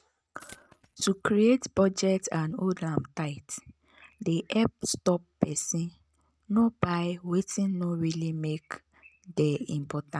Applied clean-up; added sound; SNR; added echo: neural mask model RNNoise.